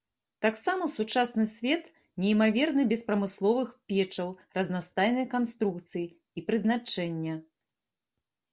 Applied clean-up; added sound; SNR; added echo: none; none; none; none.